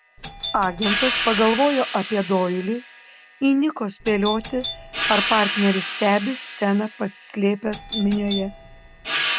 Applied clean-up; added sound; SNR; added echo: none; Cymbal + Doorbell; 6 dB; none.